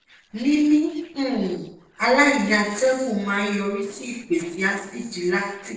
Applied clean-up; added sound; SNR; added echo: neural separator model SepFormer DNS4.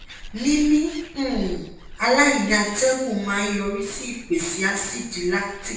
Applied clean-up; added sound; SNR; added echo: none; Animal; 15 dB; reverberation time 0.8 s.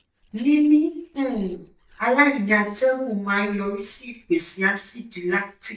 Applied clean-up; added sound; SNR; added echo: neural mask model DeepFilterNet 3.